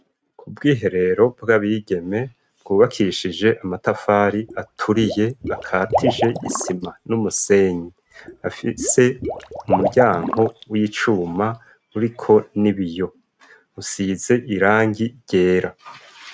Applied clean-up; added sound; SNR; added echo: neural mask model RNNoise.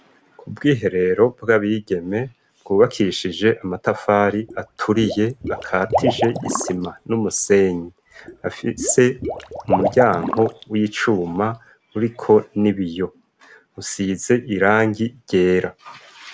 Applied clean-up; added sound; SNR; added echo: none; Liquid; 7 dB; none.